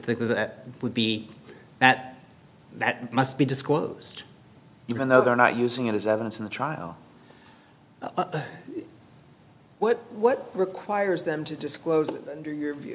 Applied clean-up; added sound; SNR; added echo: none; none; none; none.